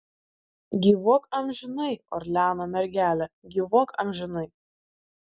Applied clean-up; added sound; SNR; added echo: none; none; none; none.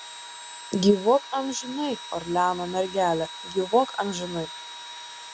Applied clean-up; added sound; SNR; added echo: none; Engine / Drill; 13 dB; none.